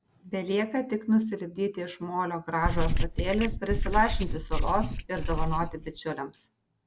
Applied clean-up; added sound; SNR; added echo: none; Writing; -2 dB; none.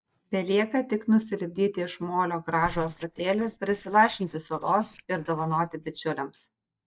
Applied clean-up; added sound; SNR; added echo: neural mask model DeepFilterNet 3.